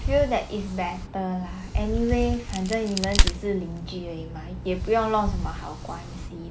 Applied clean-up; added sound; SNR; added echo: none; Crack; 1 dB; none.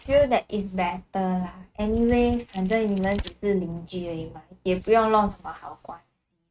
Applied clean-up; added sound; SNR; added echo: neural mask model RNNoise.